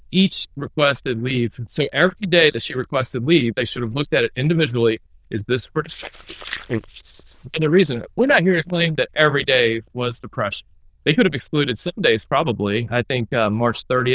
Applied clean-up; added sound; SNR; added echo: neural diffusion model UNIVERSE++.